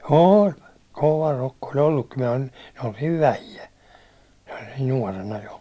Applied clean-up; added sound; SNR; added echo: none; none; none; none.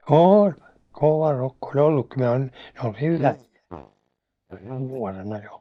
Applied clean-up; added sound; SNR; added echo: neural mask model DeepFilterNet 3.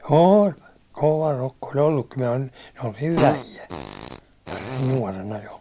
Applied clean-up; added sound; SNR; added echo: none; Fart; 8 dB; none.